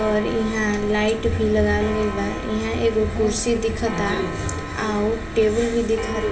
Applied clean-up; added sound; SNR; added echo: none; Clock; 14 dB; reverberation time 0.5 s.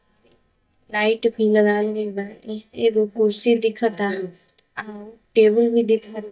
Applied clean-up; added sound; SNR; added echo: neural mask model DeepFilterNet 3.